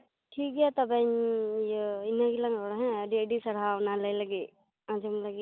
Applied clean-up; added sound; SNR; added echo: none; none; none; none.